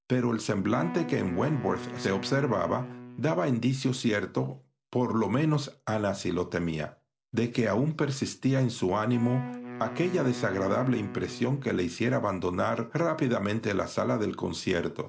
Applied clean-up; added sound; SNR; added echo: none; Wind instrument, woodwind instrument; 11 dB; none.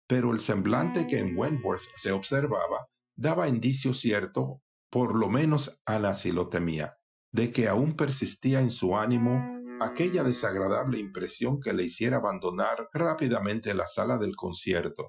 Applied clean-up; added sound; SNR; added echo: classical method Wiener filter.